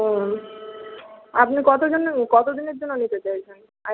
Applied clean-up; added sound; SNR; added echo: none; none; none; none.